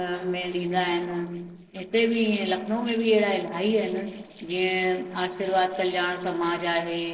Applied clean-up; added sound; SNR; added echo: neural separator model SepFormer DNS4.